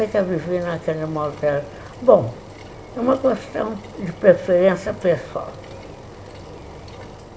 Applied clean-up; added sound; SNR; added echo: none; Engine; 17 dB; reverberation time 0.6 s.